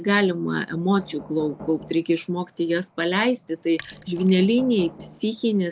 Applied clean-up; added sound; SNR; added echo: none; Knock + Sink (filling or washing); 18 dB; none.